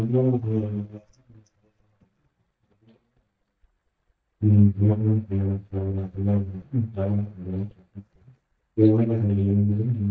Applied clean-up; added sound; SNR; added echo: neural mask model DeepFilterNet 3.